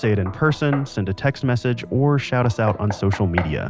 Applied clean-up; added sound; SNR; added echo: none; Knock; 15 dB; none.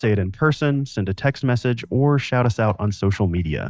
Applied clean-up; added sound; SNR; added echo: neural mask model DeepFilterNet 3.